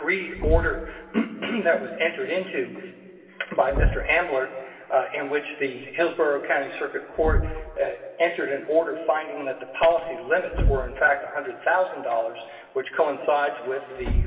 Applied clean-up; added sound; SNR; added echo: none; Thump, thud; 6 dB; reverberation time 2.7 s.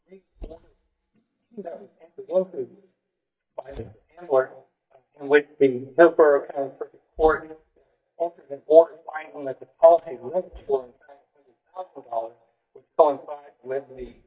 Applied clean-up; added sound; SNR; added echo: neural mask model DeepFilterNet 3.